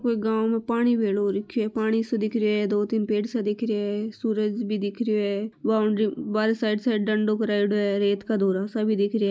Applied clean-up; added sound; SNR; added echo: none; none; none; none.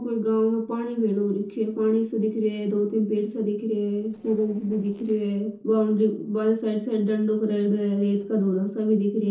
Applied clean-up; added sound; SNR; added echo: neural separator model SepFormer DNS4.